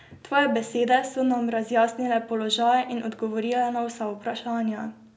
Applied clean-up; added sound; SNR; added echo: none; none; none; none.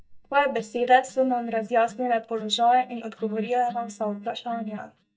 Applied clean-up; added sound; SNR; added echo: neural mask model DeepFilterNet 3.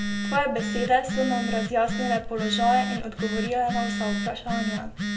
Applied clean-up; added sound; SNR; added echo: none; Telephone; 3 dB; reverberation time 1.4 s.